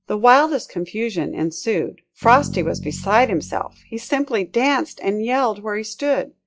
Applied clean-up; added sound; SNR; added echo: classical method log-MMSE.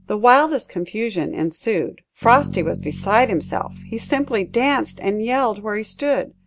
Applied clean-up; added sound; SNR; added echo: none; Bass guitar; 16 dB; none.